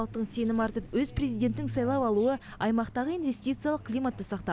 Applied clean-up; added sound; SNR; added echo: none; Truck; 14 dB; none.